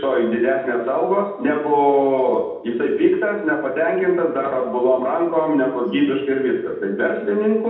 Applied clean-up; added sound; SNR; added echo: none; none; none; reverberation time 0.8 s.